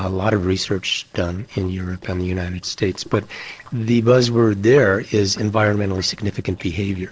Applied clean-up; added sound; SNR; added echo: neural separator model SepFormer DNS4.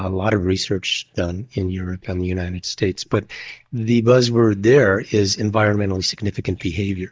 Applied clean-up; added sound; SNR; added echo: neural mask model DeepFilterNet 3.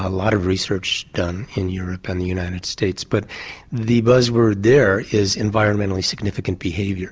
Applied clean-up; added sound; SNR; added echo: none; none; none; none.